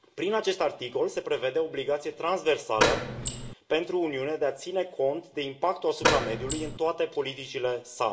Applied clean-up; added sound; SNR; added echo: none; Door; -2 dB; reverberation time 0.4 s.